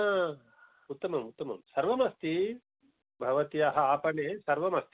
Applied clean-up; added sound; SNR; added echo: none; none; none; none.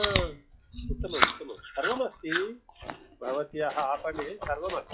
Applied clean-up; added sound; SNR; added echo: classical method log-MMSE.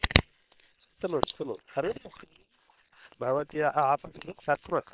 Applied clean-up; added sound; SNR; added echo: neural separator model SepFormer WHAM!.